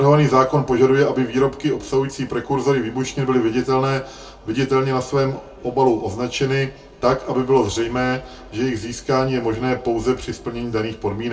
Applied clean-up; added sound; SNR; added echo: none; none; none; reverberation time 0.2 s.